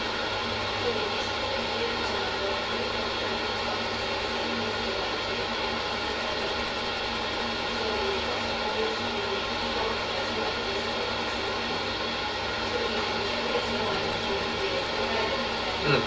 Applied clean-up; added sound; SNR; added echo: none; Zipper (clothing); 19 dB; reverberation time 0.1 s.